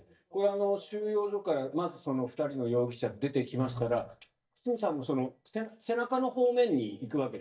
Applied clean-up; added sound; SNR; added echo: neural mask model DeepFilterNet 3.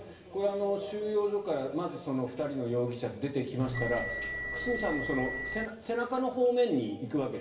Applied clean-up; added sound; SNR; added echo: none; Bell; 4 dB; reverberation time 0.9 s.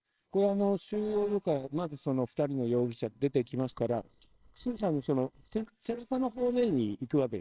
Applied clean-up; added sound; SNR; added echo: neural separator model SepFormer WHAMR!.